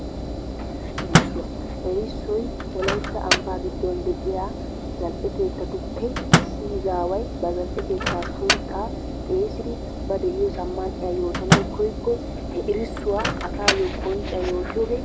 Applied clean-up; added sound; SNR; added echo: none; Microwave oven + Engine; -2 dB; none.